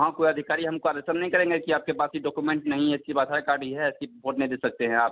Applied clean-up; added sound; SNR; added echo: none; none; none; none.